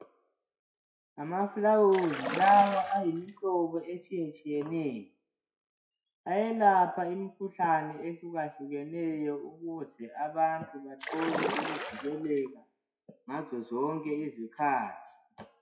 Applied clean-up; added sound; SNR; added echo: classical method WPE with log-MMSE.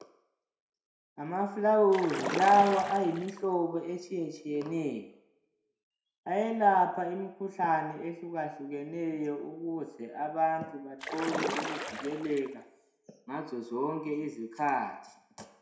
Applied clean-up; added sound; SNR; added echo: none; Splash, splatter; 6 dB; reverberation time 0.6 s.